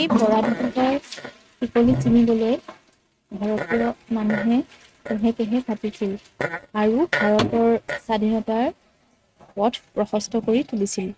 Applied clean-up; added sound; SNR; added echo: neural mask model RNNoise.